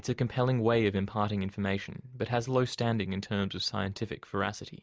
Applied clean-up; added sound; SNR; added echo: none; none; none; none.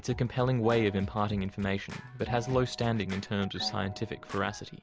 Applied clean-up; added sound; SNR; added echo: none; Scratching (performance technique) + Gong; 13 dB; none.